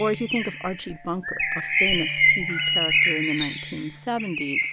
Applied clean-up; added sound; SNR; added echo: none; Bird; -4 dB; none.